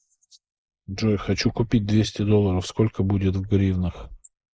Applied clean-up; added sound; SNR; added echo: neural mask model Resemble Enhance denoiser.